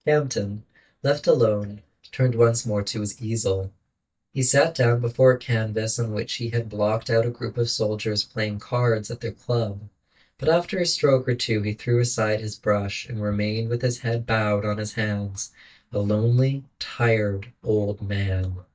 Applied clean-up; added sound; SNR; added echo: neural mask model DeepFilterNet 3.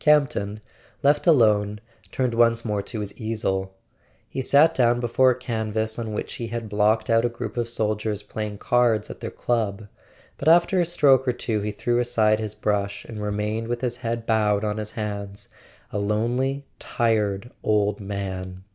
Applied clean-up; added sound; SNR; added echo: none; none; none; none.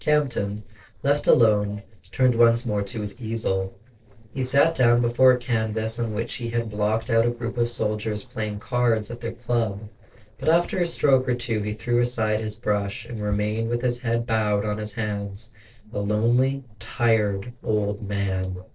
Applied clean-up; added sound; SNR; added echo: neural separator model SepFormer DNS4.